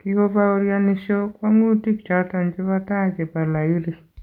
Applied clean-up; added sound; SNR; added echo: none; none; none; none.